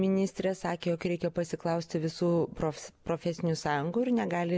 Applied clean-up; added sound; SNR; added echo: none; none; none; none.